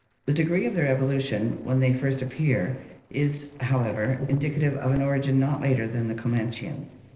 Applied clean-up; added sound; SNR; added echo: neural separator model SepFormer DNS4.